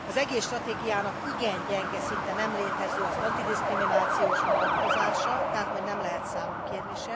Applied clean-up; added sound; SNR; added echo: none; Truck; -4 dB; none.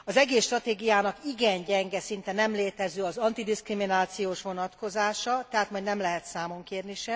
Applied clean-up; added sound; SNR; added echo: none; none; none; none.